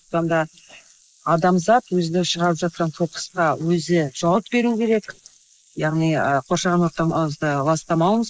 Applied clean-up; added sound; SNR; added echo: neural mask model Resemble Enhance denoiser.